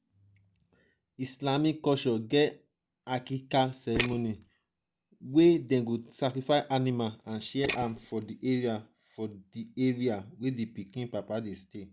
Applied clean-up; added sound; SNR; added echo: neural mask model Resemble Enhance denoiser.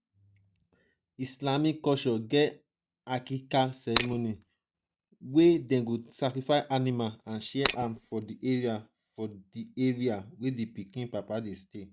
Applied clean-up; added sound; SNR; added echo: neural mask model RNNoise.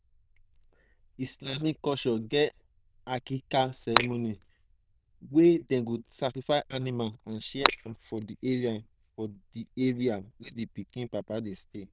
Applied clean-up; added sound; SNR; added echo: neural diffusion model UNIVERSE++.